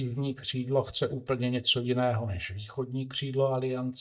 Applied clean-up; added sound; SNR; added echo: neural mask model DeepFilterNet 3.